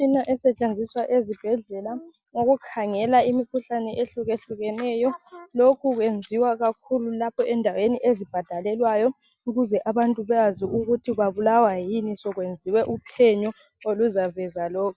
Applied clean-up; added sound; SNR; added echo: none; none; none; none.